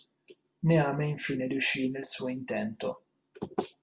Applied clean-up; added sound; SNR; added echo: none; none; none; none.